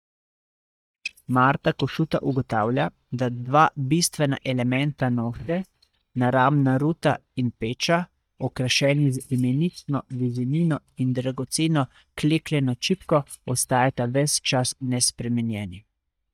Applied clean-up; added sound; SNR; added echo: neural mask model DeepFilterNet 3.